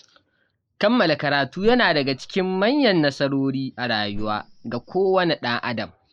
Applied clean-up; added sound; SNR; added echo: neural mask model Resemble Enhance denoiser.